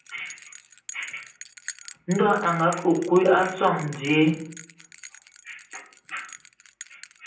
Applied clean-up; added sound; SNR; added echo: none; Bell; 19 dB; reverberation time 0.6 s.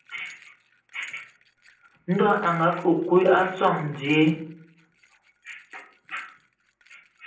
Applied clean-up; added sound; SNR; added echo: neural separator model SepFormer DNS4.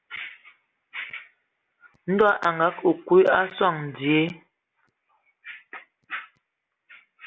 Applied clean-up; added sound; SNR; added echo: none; none; none; none.